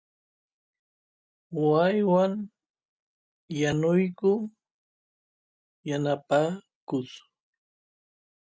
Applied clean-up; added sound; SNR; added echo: none; none; none; none.